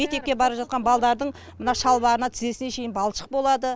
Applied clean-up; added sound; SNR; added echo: none; none; none; none.